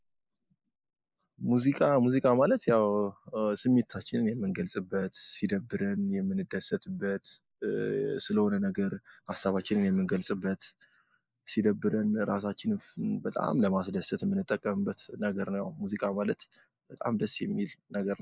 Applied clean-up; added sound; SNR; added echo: neural mask model Resemble Enhance denoiser.